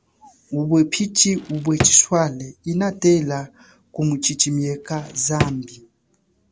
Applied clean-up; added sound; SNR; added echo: none; Drawer open or close; 7 dB; none.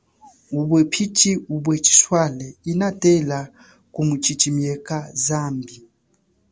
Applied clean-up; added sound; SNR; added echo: none; none; none; none.